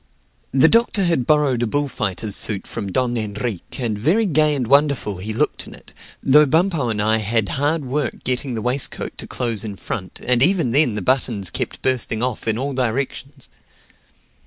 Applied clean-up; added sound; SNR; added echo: none; none; none; none.